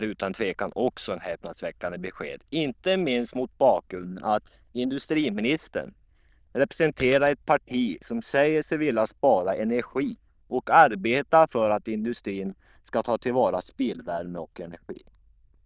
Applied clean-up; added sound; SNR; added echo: neural diffusion model UNIVERSE++.